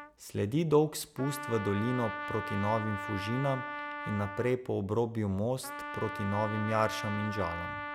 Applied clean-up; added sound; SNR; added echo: none; Trumpet; 8 dB; none.